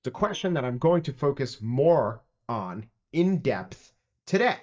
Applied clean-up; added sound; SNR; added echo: neural mask model DeepFilterNet 3.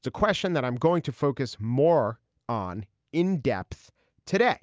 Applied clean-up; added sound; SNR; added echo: none; none; none; none.